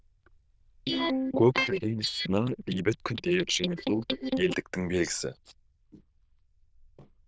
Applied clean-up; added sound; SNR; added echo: neural diffusion model UNIVERSE++.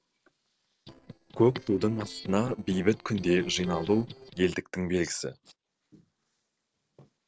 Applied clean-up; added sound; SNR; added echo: neural separator model SepFormer DNS4.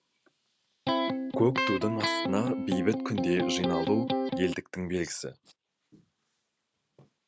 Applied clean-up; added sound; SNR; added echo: none; Electric guitar; -2 dB; none.